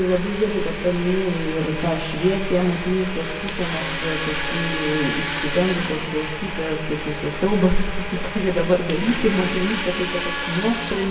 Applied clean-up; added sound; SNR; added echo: none; Domestic sounds, home sounds; 6 dB; reverberation time 1.1 s.